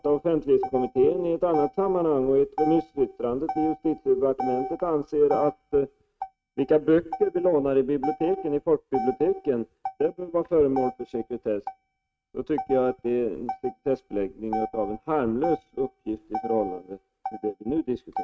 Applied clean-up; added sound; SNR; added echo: neural mask model RNNoise.